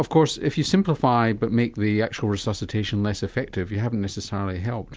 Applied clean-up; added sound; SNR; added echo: none; none; none; none.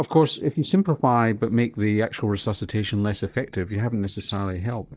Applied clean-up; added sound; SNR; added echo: neural mask model DeepFilterNet 3.